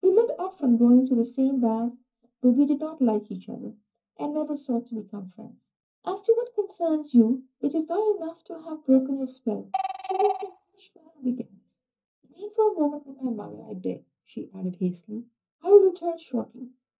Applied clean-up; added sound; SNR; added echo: neural mask model DeepFilterNet 3.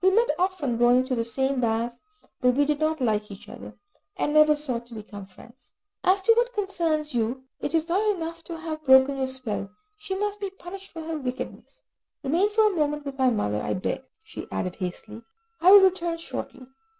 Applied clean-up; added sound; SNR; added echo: none; none; none; none.